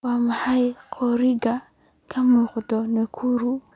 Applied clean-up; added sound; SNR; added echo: none; none; none; none.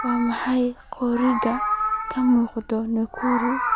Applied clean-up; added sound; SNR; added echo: none; Meow; 5 dB; none.